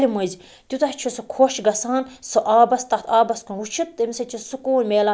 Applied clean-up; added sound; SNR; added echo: none; none; none; none.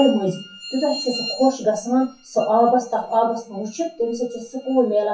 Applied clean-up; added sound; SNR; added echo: classical method WPE with log-MMSE.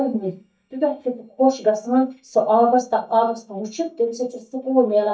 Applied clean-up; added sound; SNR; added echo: neural mask model DeepFilterNet 3.